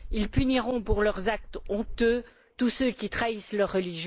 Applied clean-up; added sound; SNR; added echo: neural mask model Resemble Enhance denoiser.